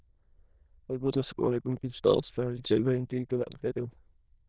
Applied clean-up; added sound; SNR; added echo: neural diffusion model UNIVERSE++.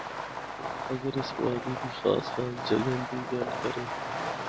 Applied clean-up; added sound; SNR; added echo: none; Fireworks; 3 dB; none.